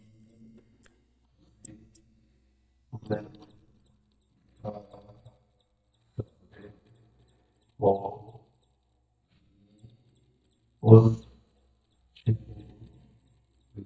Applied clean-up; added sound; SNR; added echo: neural mask model DeepFilterNet 3.